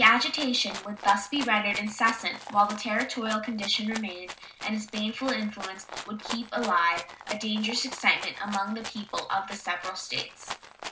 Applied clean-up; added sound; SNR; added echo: none; Rattle (instrument); 12 dB; reverberation time 0.4 s.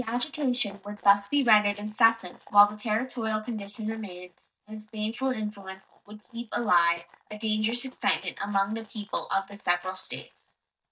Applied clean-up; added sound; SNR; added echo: neural mask model DeepFilterNet 3.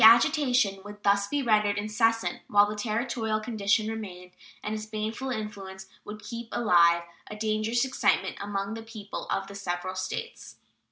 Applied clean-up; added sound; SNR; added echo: none; none; none; none.